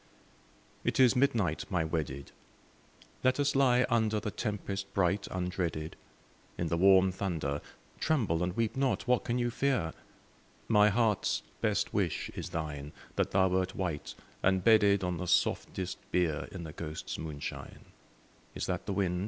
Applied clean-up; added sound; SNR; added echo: none; none; none; none.